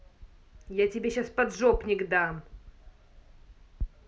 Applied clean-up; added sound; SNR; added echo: none; none; none; none.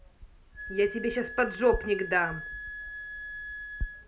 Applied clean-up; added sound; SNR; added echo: none; Wind instrument, woodwind instrument; 10 dB; none.